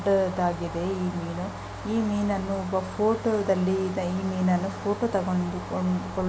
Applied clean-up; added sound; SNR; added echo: none; none; none; none.